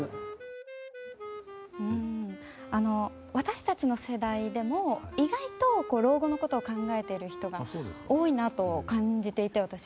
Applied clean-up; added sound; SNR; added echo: none; Wind instrument, woodwind instrument; 15 dB; none.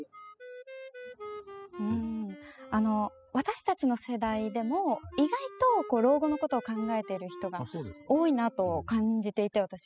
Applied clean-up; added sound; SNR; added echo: classical method spectral subtraction.